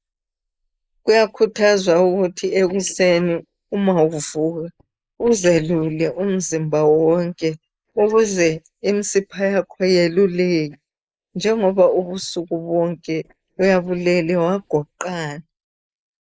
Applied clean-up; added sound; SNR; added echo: neural mask model Resemble Enhance denoiser.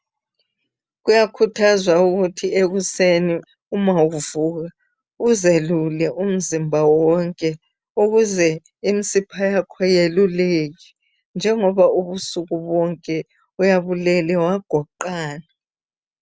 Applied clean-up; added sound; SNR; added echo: none; none; none; none.